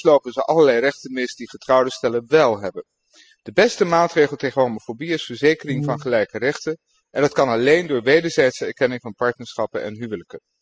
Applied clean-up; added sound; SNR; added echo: classical method spectral subtraction.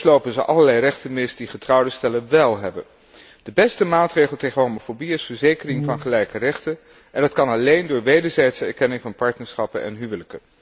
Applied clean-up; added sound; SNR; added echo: none; Brass instrument; 10 dB; none.